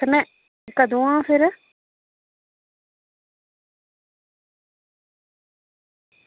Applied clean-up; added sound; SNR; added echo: none; none; none; none.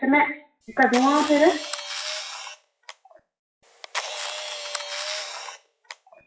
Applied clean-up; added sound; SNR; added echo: classical method WPE with log-MMSE.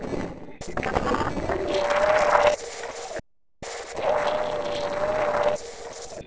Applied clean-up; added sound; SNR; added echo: neural separator model SepFormer DNS4.